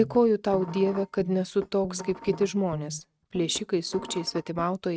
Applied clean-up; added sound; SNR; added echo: neural mask model RNNoise.